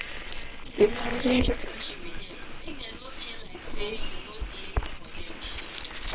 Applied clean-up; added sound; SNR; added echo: neural separator model SepFormer WHAMR!.